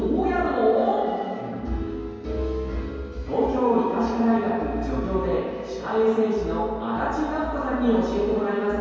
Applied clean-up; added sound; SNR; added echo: none; none; none; reverberation time 2.2 s.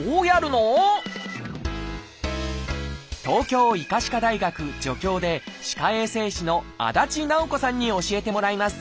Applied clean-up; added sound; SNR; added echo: none; none; none; none.